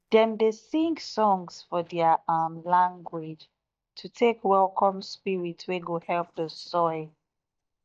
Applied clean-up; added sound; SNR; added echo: neural mask model DeepFilterNet 3.